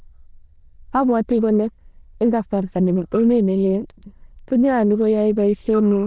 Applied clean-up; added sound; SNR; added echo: neural diffusion model UNIVERSE++.